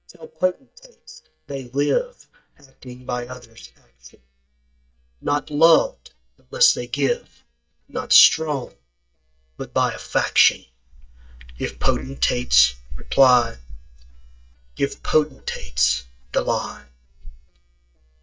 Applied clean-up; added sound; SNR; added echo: neural mask model DeepFilterNet 3.